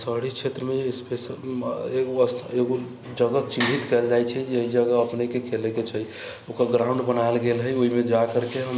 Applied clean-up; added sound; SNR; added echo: none; none; none; none.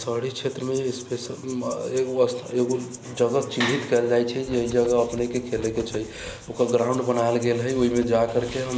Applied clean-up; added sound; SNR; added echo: none; Wind + Rattle (instrument); 19 dB; none.